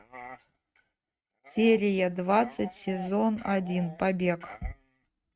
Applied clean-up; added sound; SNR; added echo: neural mask model RNNoise.